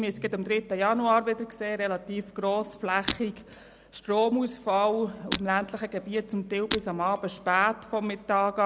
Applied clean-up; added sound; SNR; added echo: none; Shatter; 11 dB; none.